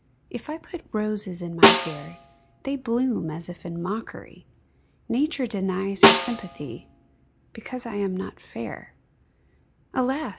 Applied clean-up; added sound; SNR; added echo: none; Snare drum; -5 dB; none.